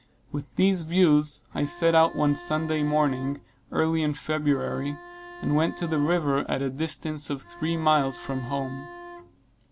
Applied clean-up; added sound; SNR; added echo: none; Bowed string instrument; 18 dB; none.